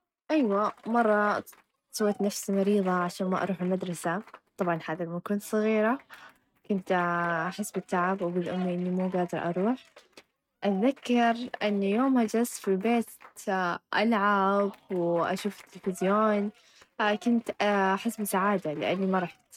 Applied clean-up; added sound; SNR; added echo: neural mask model RNNoise.